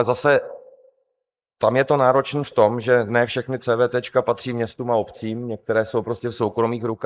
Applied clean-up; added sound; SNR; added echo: neural mask model Resemble Enhance denoiser.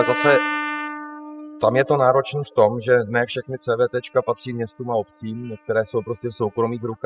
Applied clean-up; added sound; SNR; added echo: classical method spectral subtraction.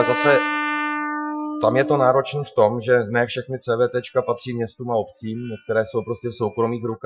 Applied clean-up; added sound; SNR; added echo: classical method Wiener filter.